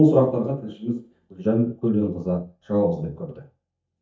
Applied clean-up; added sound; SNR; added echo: neural mask model DeepFilterNet 3.